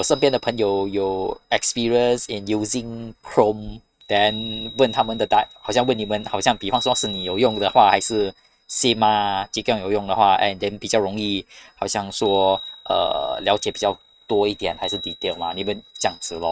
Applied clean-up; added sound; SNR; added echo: neural mask model RNNoise.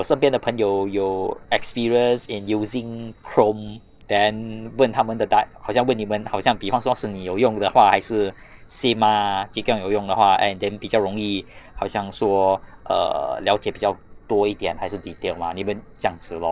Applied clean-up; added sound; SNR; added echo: neural separator model SepFormer DNS4.